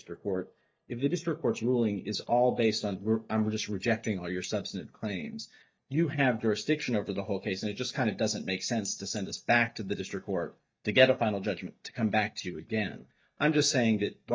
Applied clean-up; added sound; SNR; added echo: neural mask model DeepFilterNet 3.